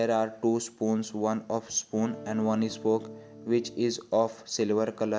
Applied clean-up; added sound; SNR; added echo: none; Electric guitar / Strum; 14 dB; none.